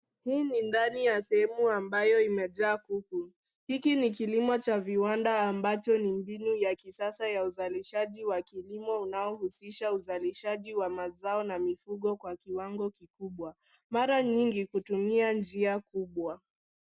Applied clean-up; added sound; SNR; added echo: none; none; none; none.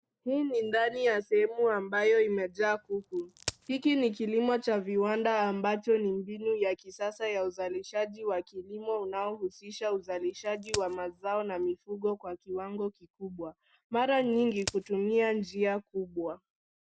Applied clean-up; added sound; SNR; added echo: none; Crack; 15 dB; none.